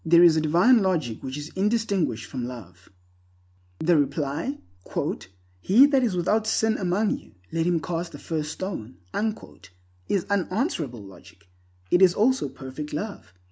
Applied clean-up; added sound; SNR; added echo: none; none; none; none.